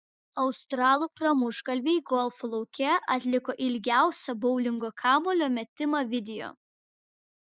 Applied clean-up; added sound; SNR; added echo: neural mask model Resemble Enhance denoiser.